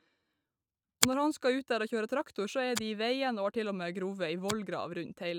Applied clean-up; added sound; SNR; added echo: neural mask model RNNoise.